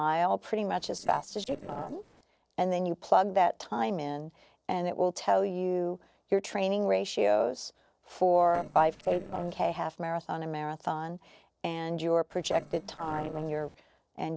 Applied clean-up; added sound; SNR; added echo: neural separator model SepFormer DNS4.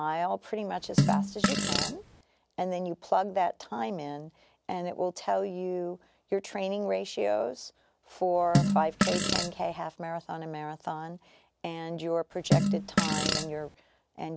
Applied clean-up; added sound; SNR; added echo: none; Fart; -4 dB; none.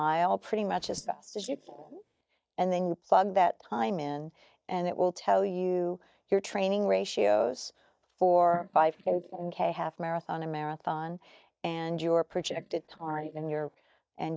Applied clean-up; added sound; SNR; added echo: neural mask model DeepFilterNet 3.